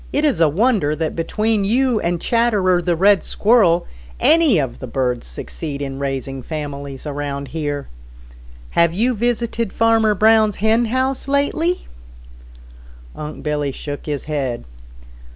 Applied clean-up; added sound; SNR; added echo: none; none; none; none.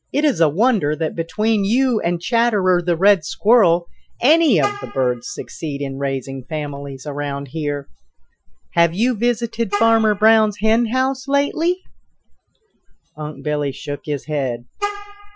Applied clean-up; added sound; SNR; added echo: classical method Wiener filter.